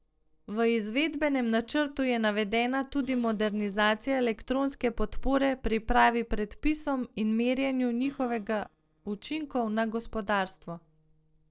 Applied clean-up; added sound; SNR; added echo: neural separator model SepFormer DNS4.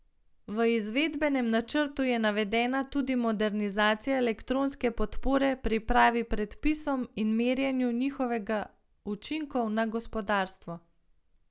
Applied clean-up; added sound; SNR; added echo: none; none; none; none.